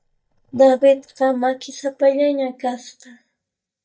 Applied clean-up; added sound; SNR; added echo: neural mask model DeepFilterNet 3.